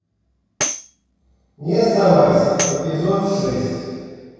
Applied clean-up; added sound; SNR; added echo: none; Tambourine; 10 dB; reverberation time 2.0 s.